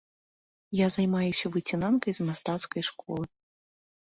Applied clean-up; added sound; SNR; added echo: none; none; none; none.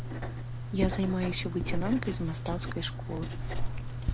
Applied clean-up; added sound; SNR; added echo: none; Writing; -1 dB; none.